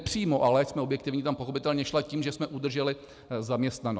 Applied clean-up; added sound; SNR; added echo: none; none; none; none.